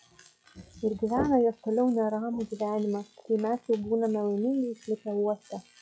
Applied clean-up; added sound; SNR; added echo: classical method log-MMSE.